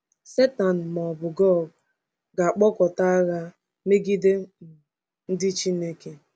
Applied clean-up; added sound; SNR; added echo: none; none; none; none.